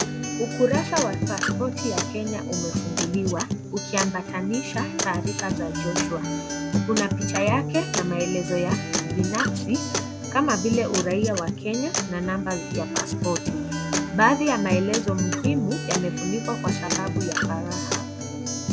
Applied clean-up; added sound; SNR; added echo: none; Acoustic guitar; 0 dB; none.